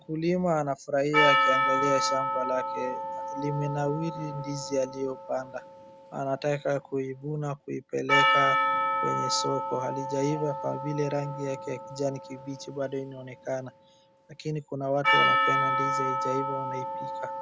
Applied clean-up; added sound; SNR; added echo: none; Percussion; -1 dB; none.